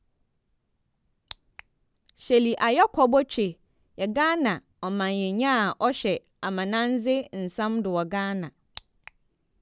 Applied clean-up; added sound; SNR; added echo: none; none; none; none.